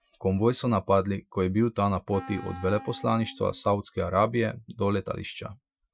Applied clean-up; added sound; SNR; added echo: classical method Wiener filter.